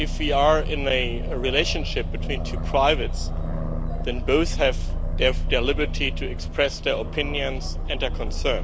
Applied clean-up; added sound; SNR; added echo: none; Aircraft; 0 dB; none.